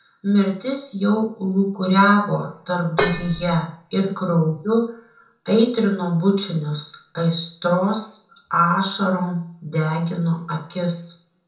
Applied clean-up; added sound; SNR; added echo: none; Dishes, pots, and pans; 2 dB; reverberation time 0.5 s.